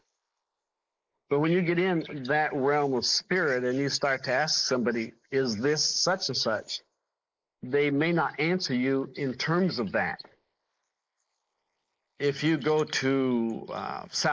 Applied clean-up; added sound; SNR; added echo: neural mask model Resemble Enhance denoiser.